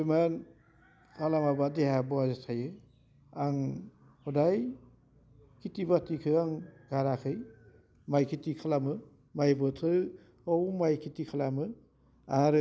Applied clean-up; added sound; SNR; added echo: none; none; none; none.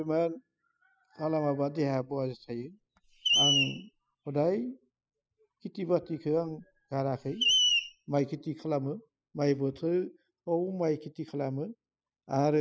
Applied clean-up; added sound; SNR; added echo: classical method spectral subtraction.